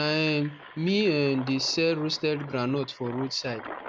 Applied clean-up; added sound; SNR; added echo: none; Engine; 16 dB; none.